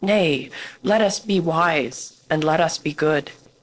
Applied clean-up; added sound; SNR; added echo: neural separator model SepFormer DNS4.